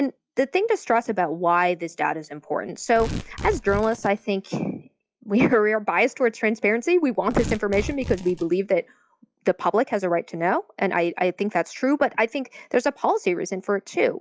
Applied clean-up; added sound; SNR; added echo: classical method log-MMSE.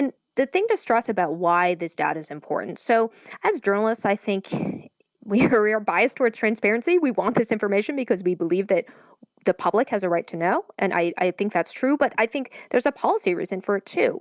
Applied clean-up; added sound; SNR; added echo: none; none; none; none.